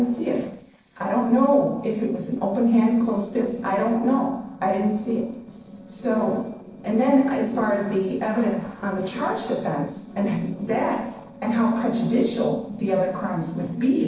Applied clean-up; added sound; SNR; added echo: neural separator model SepFormer DNS4.